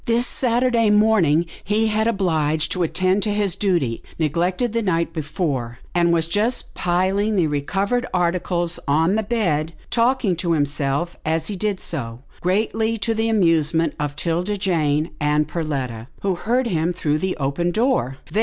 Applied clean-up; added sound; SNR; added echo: none; none; none; none.